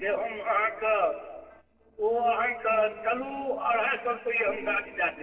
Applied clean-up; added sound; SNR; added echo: neural separator model SepFormer DNS4.